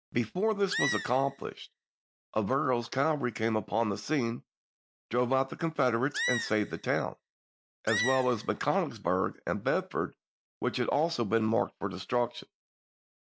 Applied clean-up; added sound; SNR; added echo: none; Animal; 7 dB; none.